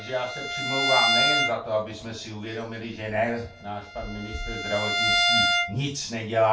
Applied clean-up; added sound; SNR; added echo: none; Bowed string instrument; -2 dB; reverberation time 0.3 s.